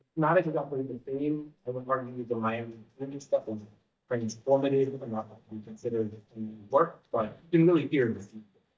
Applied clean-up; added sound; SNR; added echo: neural mask model DeepFilterNet 3.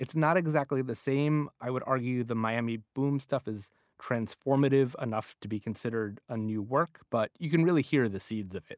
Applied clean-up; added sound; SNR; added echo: none; none; none; none.